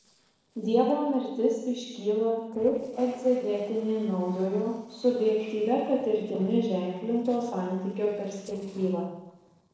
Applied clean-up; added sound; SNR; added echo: neural separator model SepFormer DNS4.